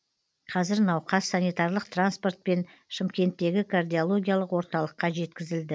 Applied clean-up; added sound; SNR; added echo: none; none; none; none.